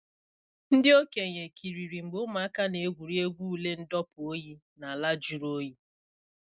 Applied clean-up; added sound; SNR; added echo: none; none; none; none.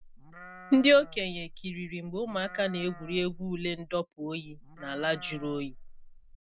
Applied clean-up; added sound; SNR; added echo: none; Livestock, farm animals, working animals; 16 dB; none.